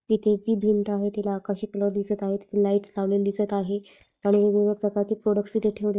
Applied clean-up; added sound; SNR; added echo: neural mask model DeepFilterNet 3.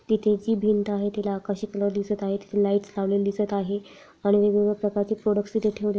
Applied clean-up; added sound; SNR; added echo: none; none; none; none.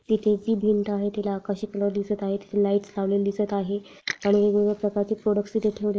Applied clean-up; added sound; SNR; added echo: neural mask model Resemble Enhance denoiser.